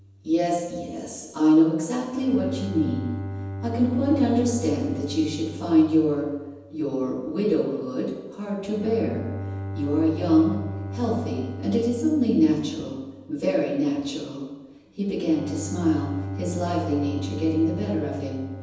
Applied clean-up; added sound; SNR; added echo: none; Bowed string instrument; 10 dB; reverberation time 1.1 s.